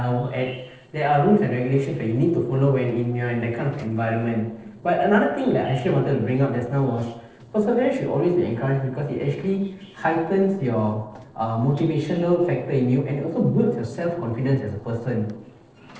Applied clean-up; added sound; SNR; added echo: neural separator model SepFormer DNS4.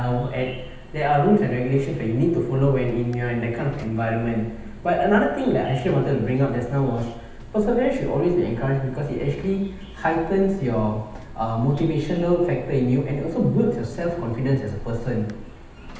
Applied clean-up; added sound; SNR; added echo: none; Buzz; 15 dB; reverberation time 0.9 s.